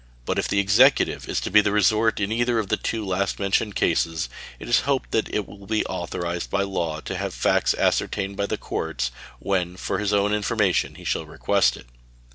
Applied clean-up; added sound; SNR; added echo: none; none; none; none.